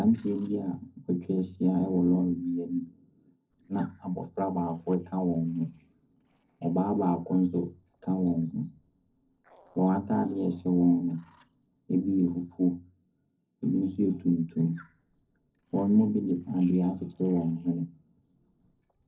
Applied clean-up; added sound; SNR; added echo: neural separator model SepFormer DNS4.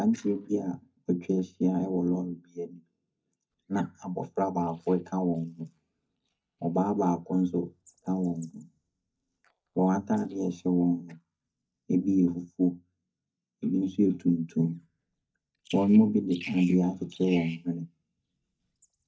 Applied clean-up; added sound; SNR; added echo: neural mask model DeepFilterNet 3.